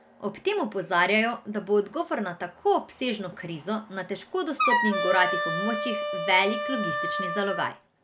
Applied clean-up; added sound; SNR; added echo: none; Wind instrument, woodwind instrument; 1 dB; none.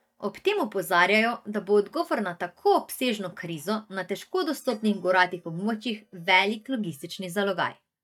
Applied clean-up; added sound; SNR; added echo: neural mask model DeepFilterNet 3.